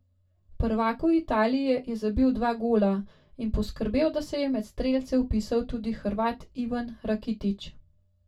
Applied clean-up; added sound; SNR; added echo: none; none; none; reverberation time 0.1 s.